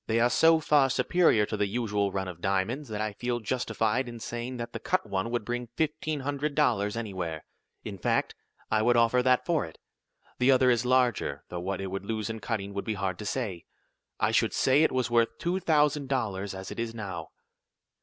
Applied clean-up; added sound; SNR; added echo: none; none; none; none.